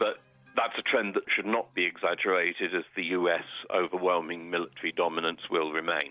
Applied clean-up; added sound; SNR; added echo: none; none; none; none.